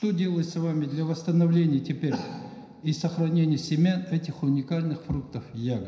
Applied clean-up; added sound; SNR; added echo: none; none; none; reverberation time 0.9 s.